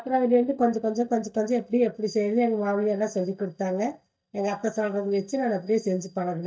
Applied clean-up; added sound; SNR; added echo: neural mask model DeepFilterNet 3.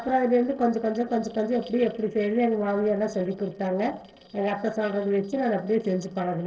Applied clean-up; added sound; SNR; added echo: neural separator model SepFormer DNS4.